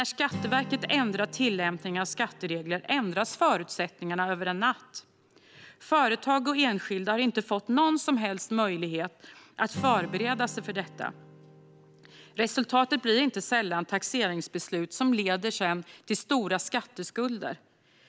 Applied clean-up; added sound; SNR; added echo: none; Acoustic guitar; 18 dB; none.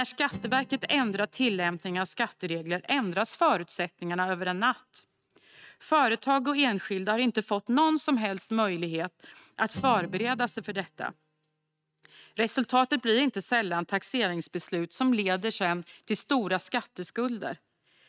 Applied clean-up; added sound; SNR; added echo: neural mask model RNNoise.